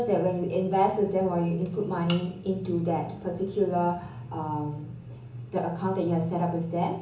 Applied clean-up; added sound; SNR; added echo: none; none; none; reverberation time 0.8 s.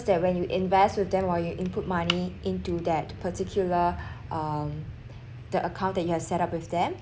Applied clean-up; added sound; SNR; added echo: none; none; none; none.